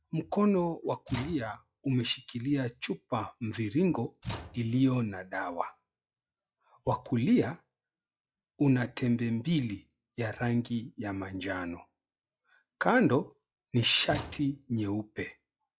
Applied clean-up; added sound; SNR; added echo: classical method log-MMSE.